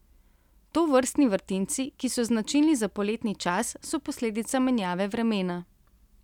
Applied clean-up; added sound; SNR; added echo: none; none; none; none.